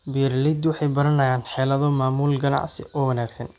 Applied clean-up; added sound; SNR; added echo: none; none; none; none.